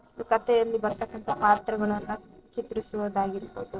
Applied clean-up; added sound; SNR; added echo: neural separator model SepFormer DNS4.